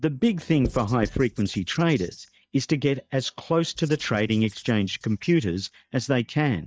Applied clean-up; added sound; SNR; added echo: neural mask model DeepFilterNet 3.